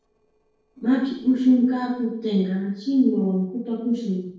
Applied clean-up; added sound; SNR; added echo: neural separator model SepFormer DNS4.